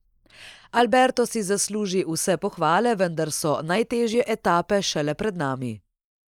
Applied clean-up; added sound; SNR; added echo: neural mask model Resemble Enhance denoiser.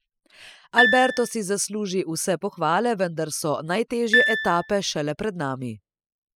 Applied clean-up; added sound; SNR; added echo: classical method spectral subtraction.